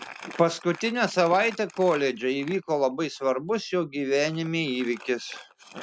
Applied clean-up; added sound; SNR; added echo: none; Crumpling, crinkling; 20 dB; none.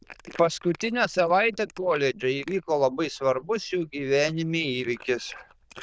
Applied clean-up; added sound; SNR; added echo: neural diffusion model UNIVERSE++.